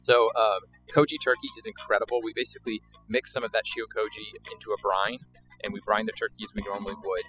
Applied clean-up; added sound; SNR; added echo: classical method spectral subtraction.